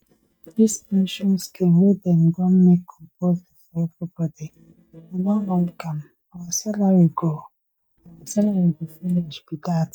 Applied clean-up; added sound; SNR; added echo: neural mask model DeepFilterNet 3.